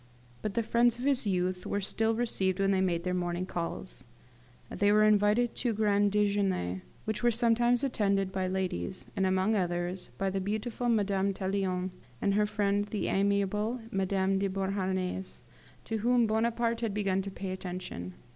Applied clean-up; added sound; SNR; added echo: none; none; none; none.